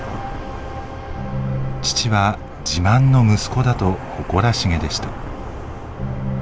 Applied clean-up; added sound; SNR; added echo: none; Traffic noise, roadway noise; 9 dB; none.